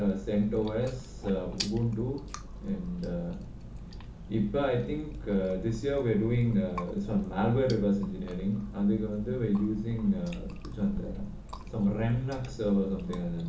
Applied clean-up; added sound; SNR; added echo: none; Chewing, mastication; 11 dB; reverberation time 0.8 s.